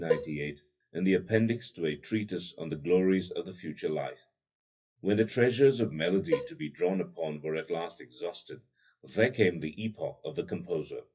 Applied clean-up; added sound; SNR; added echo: classical method WPE with log-MMSE.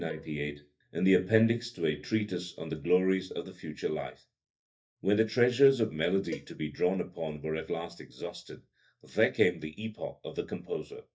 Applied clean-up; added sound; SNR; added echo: neural mask model DeepFilterNet 3.